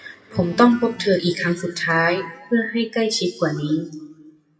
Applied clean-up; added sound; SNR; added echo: classical method WPE with log-MMSE.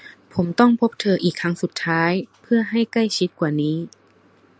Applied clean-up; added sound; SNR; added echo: none; none; none; none.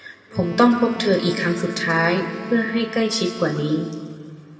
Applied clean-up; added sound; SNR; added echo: none; Wind instrument, woodwind instrument; 13 dB; reverberation time 2.1 s.